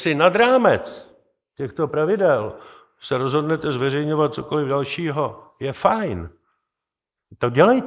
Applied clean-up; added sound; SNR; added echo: neural mask model Resemble Enhance denoiser.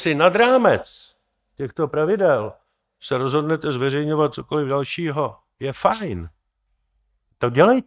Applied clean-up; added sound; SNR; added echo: neural mask model DeepFilterNet 3.